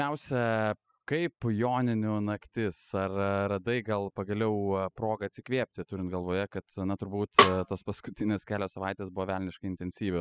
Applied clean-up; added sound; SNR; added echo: classical method spectral subtraction.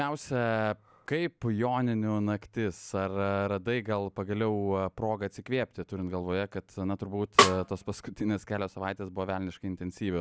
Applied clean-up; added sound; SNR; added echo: none; Snare drum; -4 dB; none.